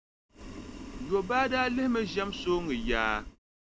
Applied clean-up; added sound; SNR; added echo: none; Boiling; 10 dB; none.